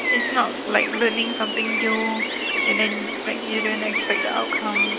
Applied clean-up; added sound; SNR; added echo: none; Gull, seagull; -1 dB; none.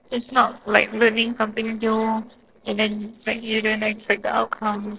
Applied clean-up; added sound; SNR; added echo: neural separator model SepFormer DNS4.